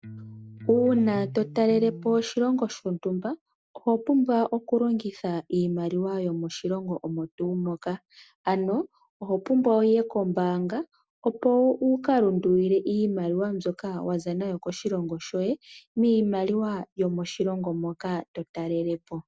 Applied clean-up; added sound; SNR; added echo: none; Electric guitar; 14 dB; none.